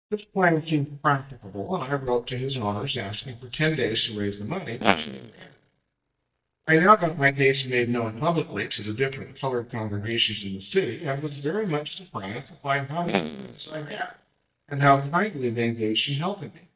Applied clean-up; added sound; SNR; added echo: neural mask model DeepFilterNet 3.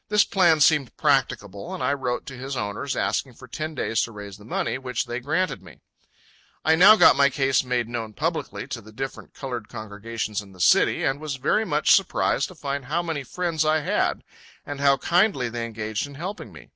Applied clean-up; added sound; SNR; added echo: none; none; none; none.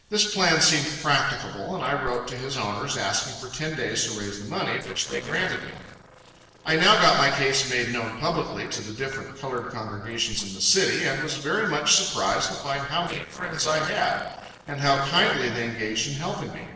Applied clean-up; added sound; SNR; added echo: neural separator model SepFormer DNS4.